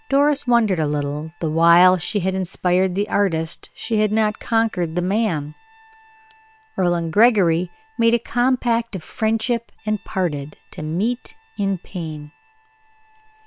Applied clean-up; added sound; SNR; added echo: neural separator model SepFormer WHAM!.